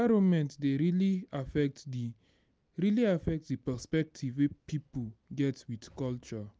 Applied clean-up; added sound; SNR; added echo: none; none; none; none.